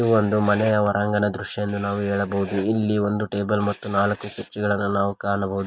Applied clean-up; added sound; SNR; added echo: neural mask model RNNoise.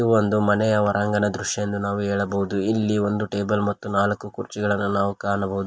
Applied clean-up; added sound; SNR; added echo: none; none; none; none.